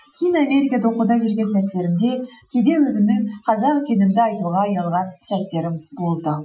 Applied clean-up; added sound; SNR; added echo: classical method Wiener filter.